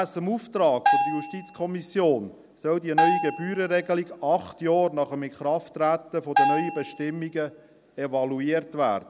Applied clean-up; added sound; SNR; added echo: none; Bell; 1 dB; none.